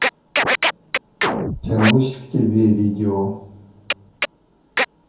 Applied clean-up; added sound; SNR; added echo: none; Scratching (performance technique); 3 dB; reverberation time 0.6 s.